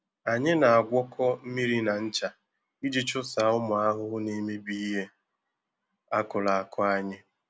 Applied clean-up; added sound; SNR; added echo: none; none; none; none.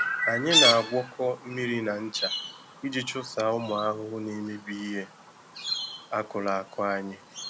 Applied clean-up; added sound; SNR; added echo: none; Chirp, tweet; 1 dB; none.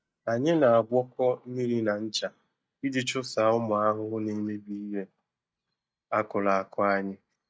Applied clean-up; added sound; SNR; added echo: neural mask model DeepFilterNet 3.